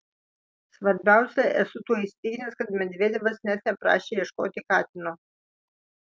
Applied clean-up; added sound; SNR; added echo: none; none; none; none.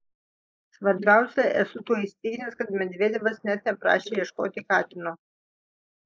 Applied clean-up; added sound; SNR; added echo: neural mask model Resemble Enhance denoiser.